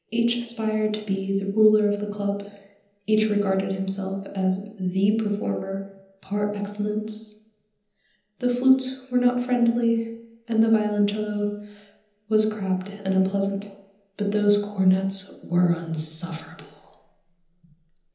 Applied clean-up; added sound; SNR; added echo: none; none; none; reverberation time 0.9 s.